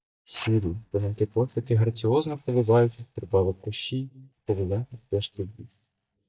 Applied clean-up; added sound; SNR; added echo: neural mask model DeepFilterNet 3.